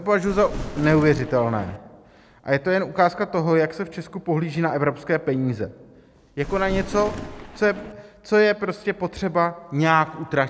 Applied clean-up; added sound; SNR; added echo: none; Thunder; 10 dB; none.